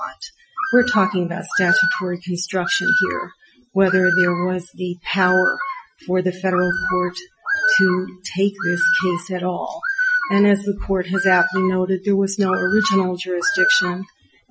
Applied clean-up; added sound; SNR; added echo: classical method Wiener filter.